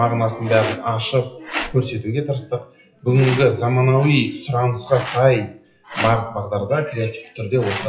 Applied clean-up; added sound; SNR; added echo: classical method WPE with log-MMSE.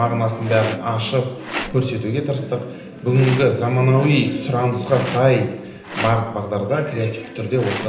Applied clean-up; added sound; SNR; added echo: none; Rattle; 15 dB; reverberation time 0.9 s.